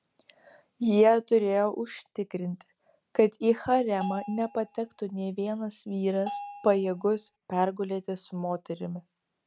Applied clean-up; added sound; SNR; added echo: none; Bell; 12 dB; none.